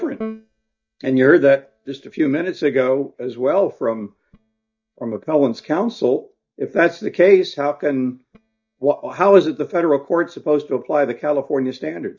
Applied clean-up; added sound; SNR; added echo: neural mask model DeepFilterNet 3.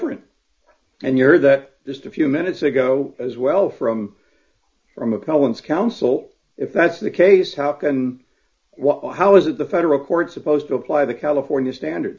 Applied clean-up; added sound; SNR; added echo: none; none; none; none.